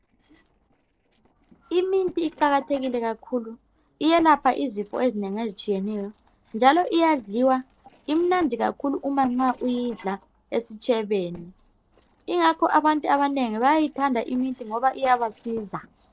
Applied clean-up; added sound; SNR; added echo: neural separator model SepFormer DNS4.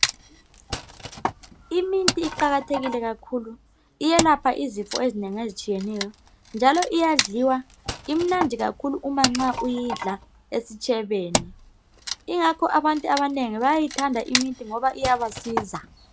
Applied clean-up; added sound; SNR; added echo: none; Wood; 7 dB; none.